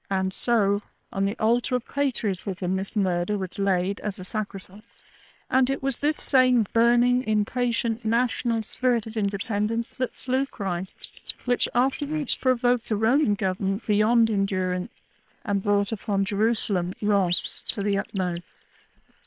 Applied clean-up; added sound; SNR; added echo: neural separator model SepFormer WHAM!.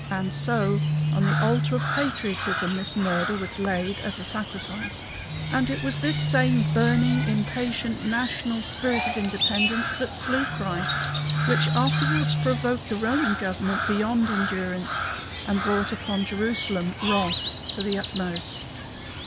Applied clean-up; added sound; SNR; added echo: none; Crow; 0 dB; none.